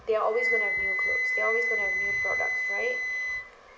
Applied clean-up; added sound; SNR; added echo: none; Wind instrument, woodwind instrument; -4 dB; reverberation time 2.6 s.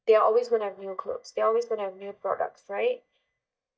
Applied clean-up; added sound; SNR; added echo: neural mask model DeepFilterNet 3.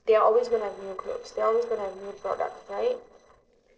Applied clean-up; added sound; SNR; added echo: neural separator model SepFormer DNS4.